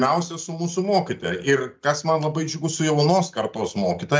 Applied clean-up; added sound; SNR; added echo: none; none; none; none.